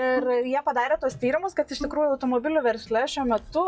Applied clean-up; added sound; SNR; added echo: classical method log-MMSE.